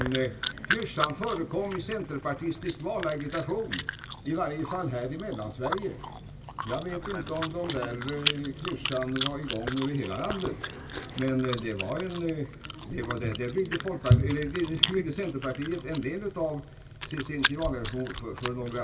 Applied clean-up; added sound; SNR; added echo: none; Chewing, mastication; 3 dB; reverberation time 0.2 s.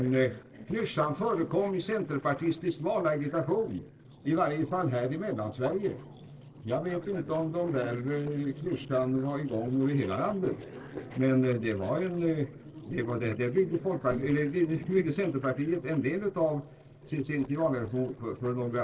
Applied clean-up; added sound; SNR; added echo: neural separator model SepFormer DNS4.